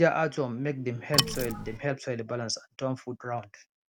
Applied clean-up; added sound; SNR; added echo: none; Wood; 0 dB; none.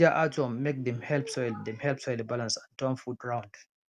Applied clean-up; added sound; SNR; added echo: none; none; none; none.